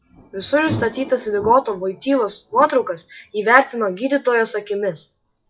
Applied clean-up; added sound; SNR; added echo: classical method WPE with log-MMSE.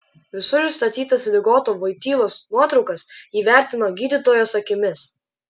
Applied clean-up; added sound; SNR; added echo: none; none; none; none.